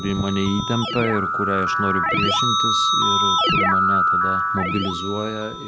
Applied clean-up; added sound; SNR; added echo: none; Keyboard (musical); -4 dB; none.